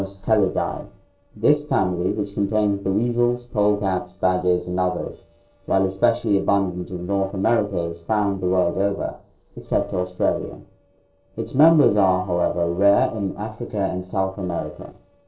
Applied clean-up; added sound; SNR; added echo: neural separator model SepFormer DNS4.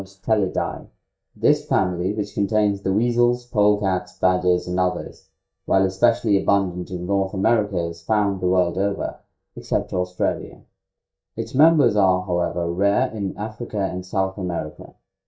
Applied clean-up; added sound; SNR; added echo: neural mask model DeepFilterNet 3.